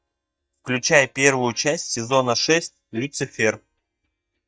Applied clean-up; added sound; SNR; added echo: neural mask model DeepFilterNet 3.